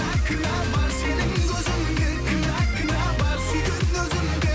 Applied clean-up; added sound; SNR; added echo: none; none; none; none.